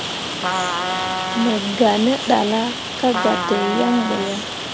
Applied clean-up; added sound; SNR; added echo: none; Rain + Trumpet; 3 dB; none.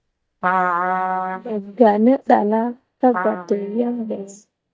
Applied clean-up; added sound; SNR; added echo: neural mask model DeepFilterNet 3.